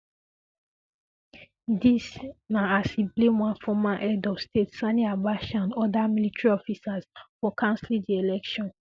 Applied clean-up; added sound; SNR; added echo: none; none; none; none.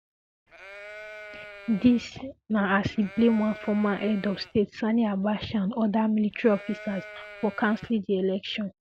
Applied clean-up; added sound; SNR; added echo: none; Livestock, farm animals, working animals; 17 dB; none.